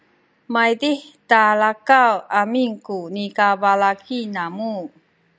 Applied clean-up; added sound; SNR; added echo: none; none; none; none.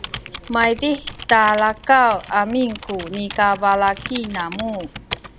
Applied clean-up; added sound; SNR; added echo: none; Computer keyboard; 14 dB; none.